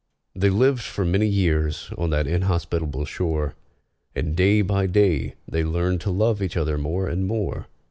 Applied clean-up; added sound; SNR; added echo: none; none; none; none.